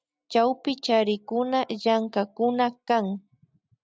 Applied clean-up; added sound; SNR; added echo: none; none; none; none.